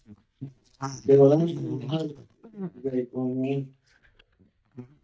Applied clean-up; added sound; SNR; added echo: neural mask model DeepFilterNet 3.